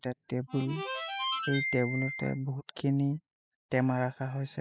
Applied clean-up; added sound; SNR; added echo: classical method spectral subtraction.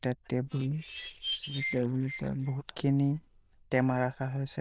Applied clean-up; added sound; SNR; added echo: neural diffusion model UNIVERSE++.